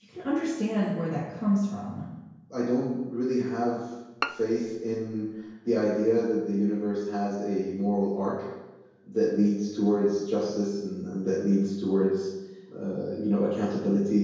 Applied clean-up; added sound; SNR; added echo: none; Bowed string instrument; 11 dB; reverberation time 1.0 s.